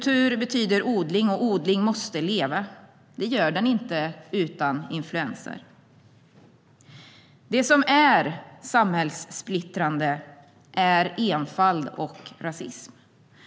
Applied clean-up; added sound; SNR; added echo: none; none; none; none.